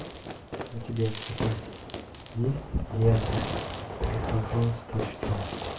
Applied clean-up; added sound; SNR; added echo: none; Fireworks; 5 dB; reverberation time 0.3 s.